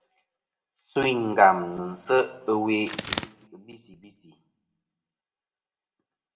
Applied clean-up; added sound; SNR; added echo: none; Bird; 4 dB; reverberation time 0.6 s.